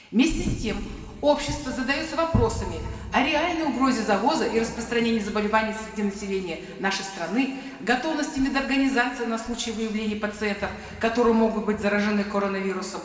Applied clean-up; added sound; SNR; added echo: none; none; none; reverberation time 2.2 s.